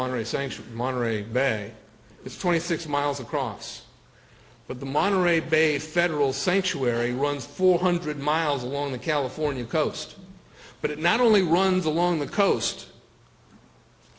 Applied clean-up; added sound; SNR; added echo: none; none; none; none.